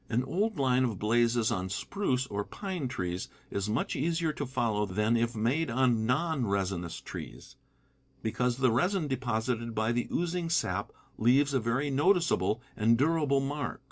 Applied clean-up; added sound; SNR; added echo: none; none; none; none.